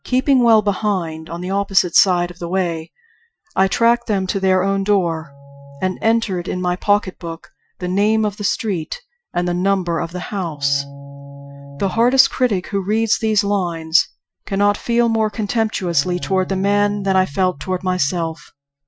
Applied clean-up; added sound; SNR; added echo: classical method Wiener filter.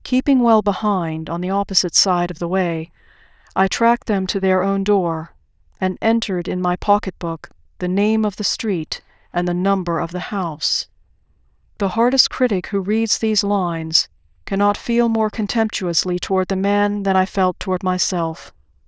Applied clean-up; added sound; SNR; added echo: neural diffusion model UNIVERSE++.